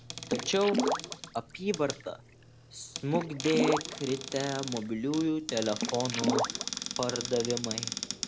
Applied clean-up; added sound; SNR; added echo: none; Cupboard open or close + Water / Splash, splatter; 3 dB; none.